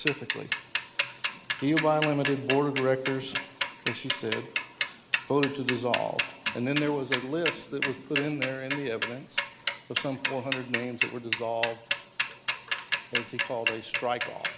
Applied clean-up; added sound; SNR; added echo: none; Mechanisms / Bicycle; -4 dB; none.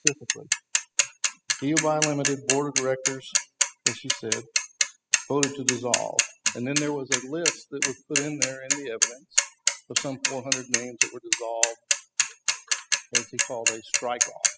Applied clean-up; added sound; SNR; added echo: classical method spectral subtraction.